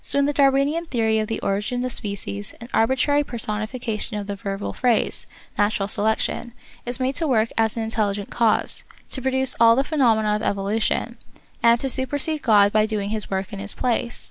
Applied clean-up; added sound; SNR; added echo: none; none; none; none.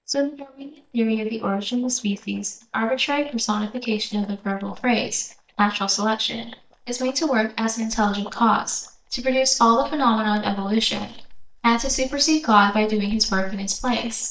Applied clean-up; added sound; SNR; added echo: neural mask model DeepFilterNet 3.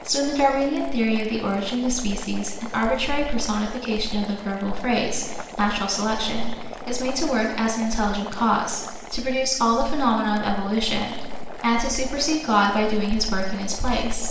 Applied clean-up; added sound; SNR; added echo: none; Boiling; 15 dB; reverberation time 1.1 s.